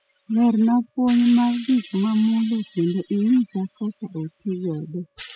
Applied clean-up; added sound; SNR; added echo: classical method spectral subtraction.